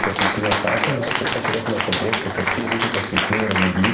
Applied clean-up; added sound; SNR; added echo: none; Cheering; -1 dB; reverberation time 2.2 s.